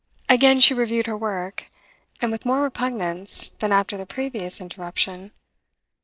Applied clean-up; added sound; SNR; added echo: neural separator model SepFormer DNS4.